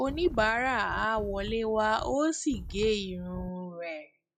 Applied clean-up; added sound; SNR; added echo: classical method log-MMSE.